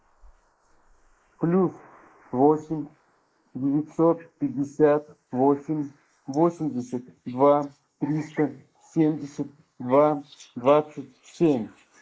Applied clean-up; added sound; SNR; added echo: neural mask model Resemble Enhance denoiser.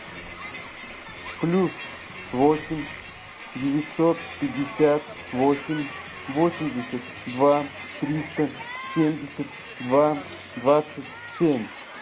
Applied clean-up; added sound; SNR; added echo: none; Crowd; 12 dB; none.